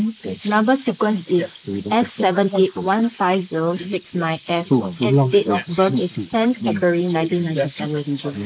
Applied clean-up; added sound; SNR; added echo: neural mask model Resemble Enhance denoiser.